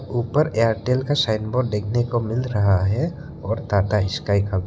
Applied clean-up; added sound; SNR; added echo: none; none; none; none.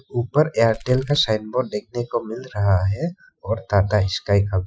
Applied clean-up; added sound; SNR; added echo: classical method Wiener filter.